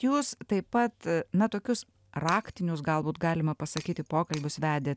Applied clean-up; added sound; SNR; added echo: none; Shatter; 16 dB; none.